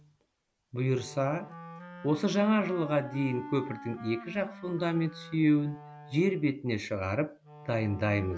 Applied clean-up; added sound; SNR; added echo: none; Wind instrument, woodwind instrument; 16 dB; none.